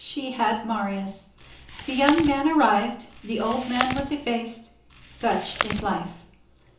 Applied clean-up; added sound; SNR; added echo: none; Chewing, mastication; 7 dB; reverberation time 0.6 s.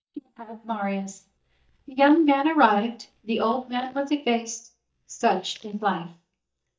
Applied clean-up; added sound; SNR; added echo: neural mask model DeepFilterNet 3.